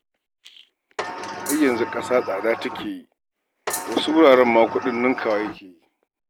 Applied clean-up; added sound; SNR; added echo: none; Sliding door + Rattle (instrument); 10 dB; none.